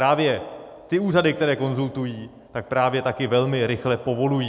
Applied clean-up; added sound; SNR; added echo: none; none; none; none.